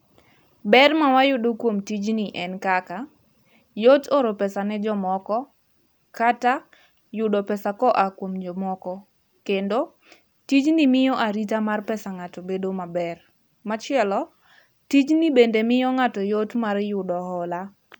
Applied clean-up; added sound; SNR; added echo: none; none; none; none.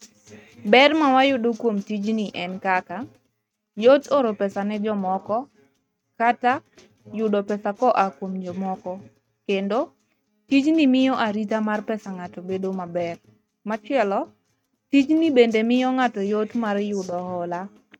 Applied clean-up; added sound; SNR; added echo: neural mask model RNNoise.